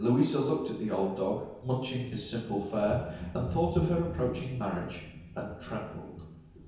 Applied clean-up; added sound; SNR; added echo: none; Thunder; 10 dB; reverberation time 1.0 s.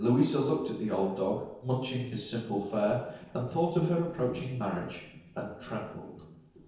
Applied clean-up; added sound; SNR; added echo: neural separator model SepFormer DNS4.